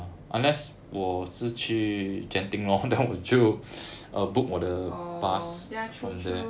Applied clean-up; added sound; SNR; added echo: none; none; none; none.